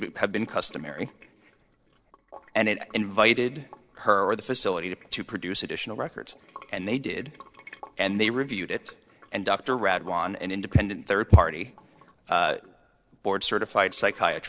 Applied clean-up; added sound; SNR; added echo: neural separator model SepFormer DNS4.